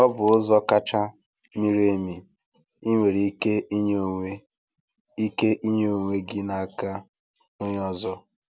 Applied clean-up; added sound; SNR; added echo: none; none; none; none.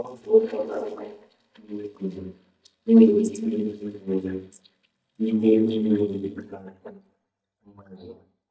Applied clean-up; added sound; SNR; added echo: neural mask model DeepFilterNet 3.